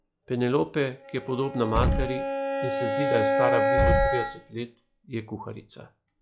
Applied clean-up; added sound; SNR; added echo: classical method log-MMSE.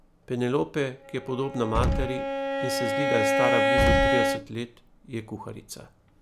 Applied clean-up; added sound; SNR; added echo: none; Bowed string instrument + Explosion; -4 dB; none.